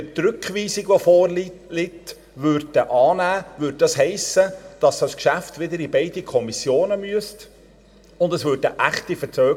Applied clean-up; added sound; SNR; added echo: none; none; none; reverberation time 0.7 s.